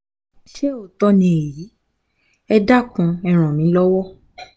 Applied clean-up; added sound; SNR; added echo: none; none; none; none.